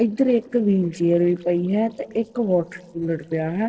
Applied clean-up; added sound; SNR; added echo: neural separator model SepFormer DNS4.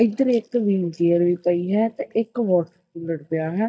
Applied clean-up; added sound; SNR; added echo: neural mask model DeepFilterNet 3.